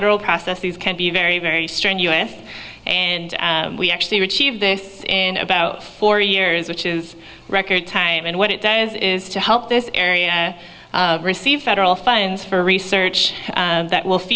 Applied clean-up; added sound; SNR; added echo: none; none; none; none.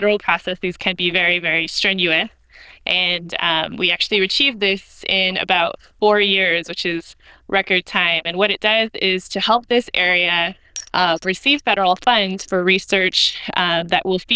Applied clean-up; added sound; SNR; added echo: neural diffusion model UNIVERSE++.